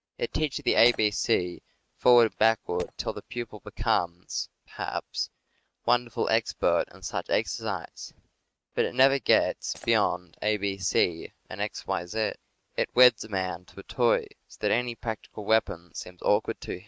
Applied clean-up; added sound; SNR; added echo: neural mask model RNNoise.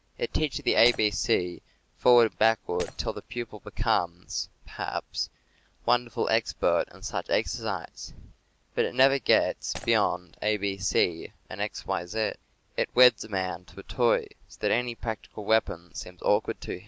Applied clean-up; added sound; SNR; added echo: none; Shatter; 19 dB; none.